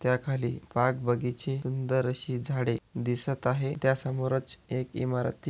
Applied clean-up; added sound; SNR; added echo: none; none; none; none.